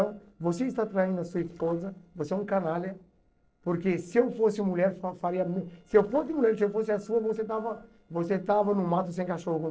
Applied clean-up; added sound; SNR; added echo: neural separator model SepFormer DNS4.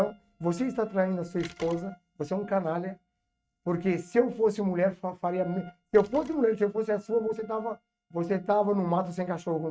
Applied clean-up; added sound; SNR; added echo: neural mask model RNNoise.